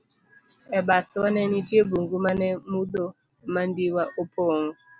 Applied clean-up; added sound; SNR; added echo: none; none; none; none.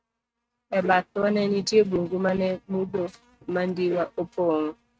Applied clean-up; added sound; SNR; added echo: neural mask model RNNoise.